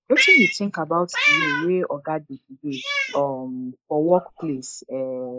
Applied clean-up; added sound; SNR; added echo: neural mask model Resemble Enhance denoiser.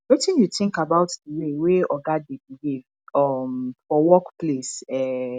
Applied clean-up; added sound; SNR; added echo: none; none; none; none.